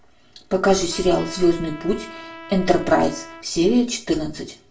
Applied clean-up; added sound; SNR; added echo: none; Trumpet; 18 dB; reverberation time 0.3 s.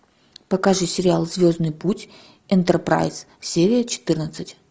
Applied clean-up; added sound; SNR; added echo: none; none; none; none.